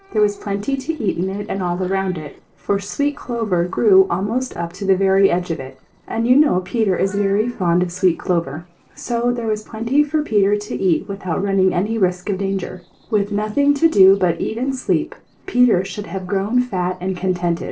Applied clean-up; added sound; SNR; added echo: neural separator model SepFormer DNS4.